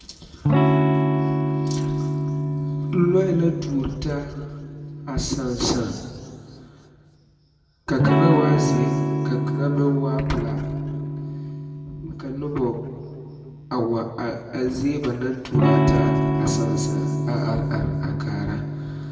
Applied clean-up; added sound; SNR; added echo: none; Electric guitar / Strum; -2 dB; reverberation time 1.9 s.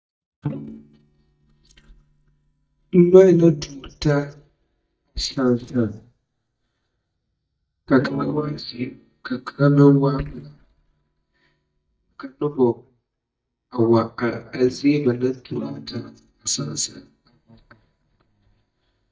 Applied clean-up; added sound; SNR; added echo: neural mask model DeepFilterNet 3.